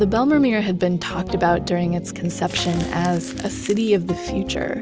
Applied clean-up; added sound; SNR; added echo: none; Crumpling, crinkling; 19 dB; none.